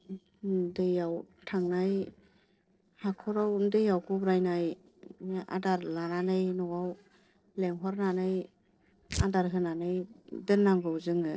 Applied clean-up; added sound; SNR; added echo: neural separator model SepFormer DNS4.